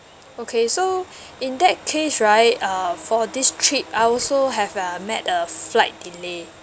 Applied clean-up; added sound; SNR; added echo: none; Burping, eructation; 19 dB; none.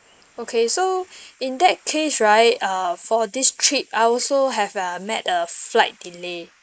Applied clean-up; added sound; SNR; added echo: neural mask model Resemble Enhance denoiser.